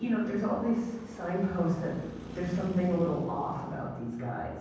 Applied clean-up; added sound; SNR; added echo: none; Traffic noise, roadway noise; 14 dB; reverberation time 1.1 s.